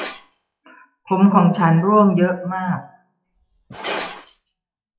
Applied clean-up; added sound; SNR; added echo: classical method WPE with log-MMSE.